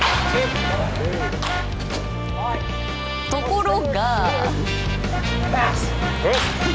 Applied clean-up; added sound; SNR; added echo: none; Vehicle horn, car horn, honking; 13 dB; none.